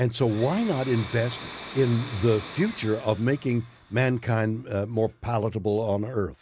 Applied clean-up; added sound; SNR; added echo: none; Domestic sounds, home sounds; 16 dB; none.